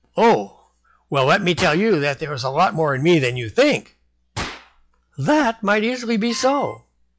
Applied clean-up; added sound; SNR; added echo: classical method log-MMSE.